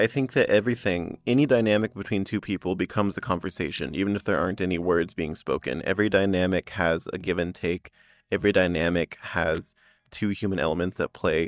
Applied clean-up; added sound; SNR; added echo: neural mask model DeepFilterNet 3.